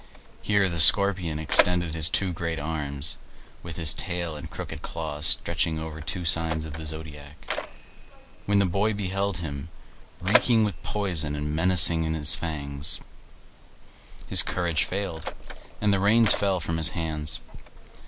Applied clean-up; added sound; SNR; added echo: none; Mechanisms; 11 dB; none.